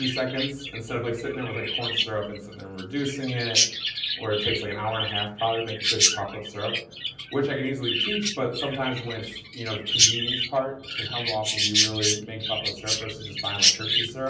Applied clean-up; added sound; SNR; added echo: none; Chirp, tweet; -3 dB; reverberation time 0.6 s.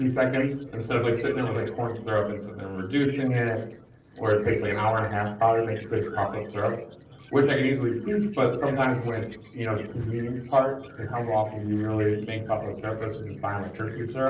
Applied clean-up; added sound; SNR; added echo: neural separator model SepFormer DNS4.